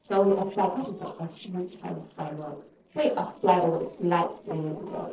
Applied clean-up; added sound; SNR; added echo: neural separator model SepFormer DNS4.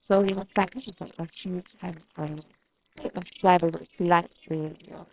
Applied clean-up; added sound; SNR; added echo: neural separator model SepFormer WHAMR!.